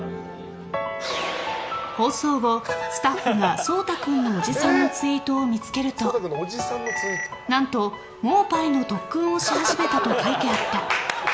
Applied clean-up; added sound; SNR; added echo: none; none; none; none.